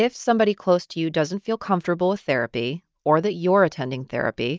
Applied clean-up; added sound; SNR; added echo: none; none; none; none.